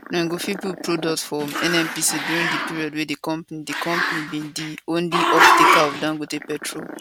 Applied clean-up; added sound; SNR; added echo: none; Growling; -2 dB; none.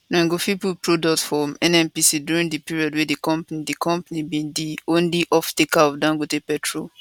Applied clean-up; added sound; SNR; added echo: none; none; none; none.